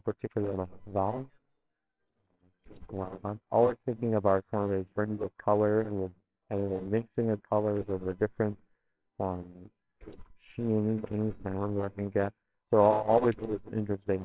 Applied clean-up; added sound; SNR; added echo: neural separator model SepFormer WHAMR!.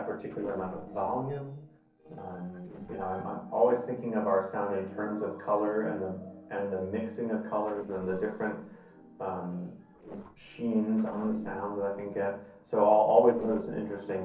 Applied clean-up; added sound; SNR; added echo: neural separator model SepFormer DNS4.